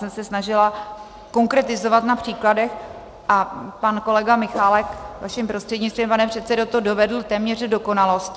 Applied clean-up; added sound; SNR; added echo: none; Whoosh, swoosh, swish; 13 dB; none.